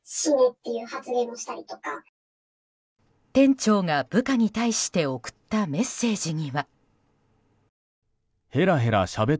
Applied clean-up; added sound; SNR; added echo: none; none; none; none.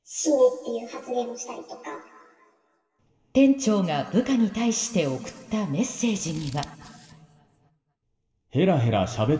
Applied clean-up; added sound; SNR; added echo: none; Scissors; 20 dB; reverberation time 2.3 s.